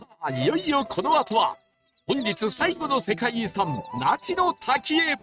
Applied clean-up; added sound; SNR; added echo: neural mask model RNNoise.